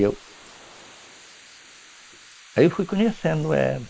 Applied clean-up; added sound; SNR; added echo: neural mask model Resemble Enhance denoiser.